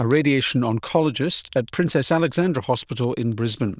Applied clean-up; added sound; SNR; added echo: neural diffusion model UNIVERSE++.